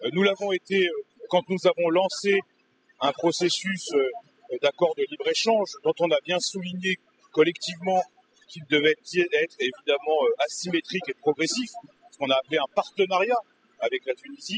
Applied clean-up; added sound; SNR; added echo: classical method spectral subtraction.